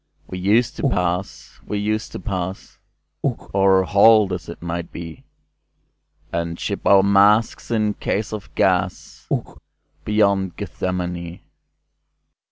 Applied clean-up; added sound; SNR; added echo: none; Breathing; 1 dB; none.